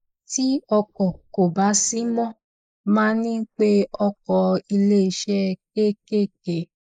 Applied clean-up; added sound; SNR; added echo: neural mask model Resemble Enhance denoiser.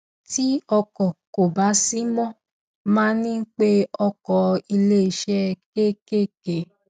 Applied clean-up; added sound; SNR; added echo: none; none; none; none.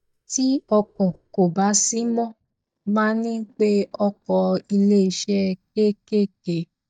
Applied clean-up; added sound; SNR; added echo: neural mask model DeepFilterNet 3.